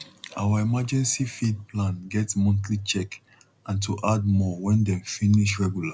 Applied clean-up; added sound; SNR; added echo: none; none; none; none.